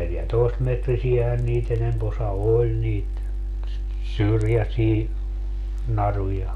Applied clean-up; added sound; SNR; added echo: none; none; none; none.